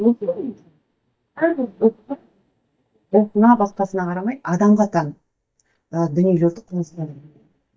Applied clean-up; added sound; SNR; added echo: neural mask model DeepFilterNet 3.